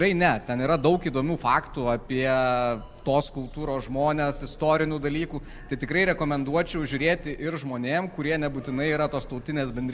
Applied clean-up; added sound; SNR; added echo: none; Bird / Breathing; 17 dB; none.